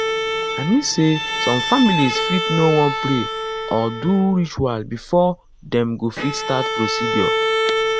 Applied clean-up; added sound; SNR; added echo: none; Bowed string instrument; 3 dB; none.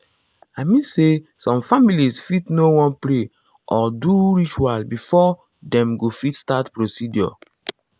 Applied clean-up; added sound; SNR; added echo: none; none; none; none.